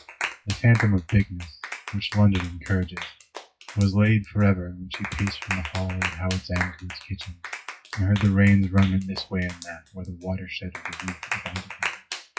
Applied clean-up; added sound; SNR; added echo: classical method WPE with log-MMSE.